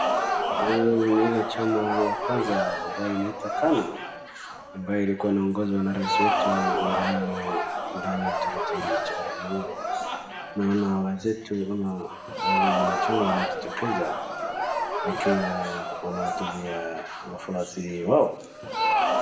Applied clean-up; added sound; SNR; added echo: none; Crowd; 0 dB; reverberation time 0.8 s.